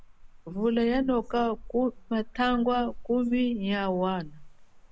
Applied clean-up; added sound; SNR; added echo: none; Rain; 15 dB; none.